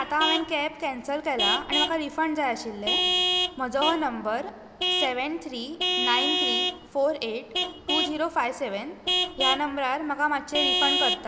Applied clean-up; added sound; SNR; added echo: none; Vehicle horn, car horn, honking / Truck; 0 dB; none.